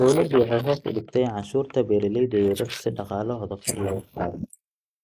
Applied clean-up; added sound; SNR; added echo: neural mask model Resemble Enhance denoiser.